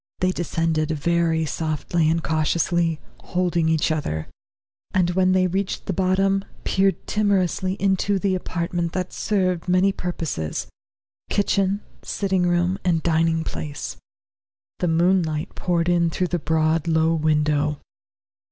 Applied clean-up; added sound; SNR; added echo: none; none; none; none.